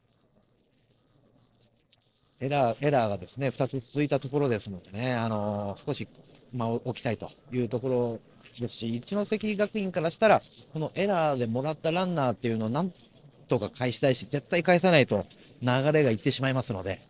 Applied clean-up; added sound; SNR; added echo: neural separator model SepFormer DNS4.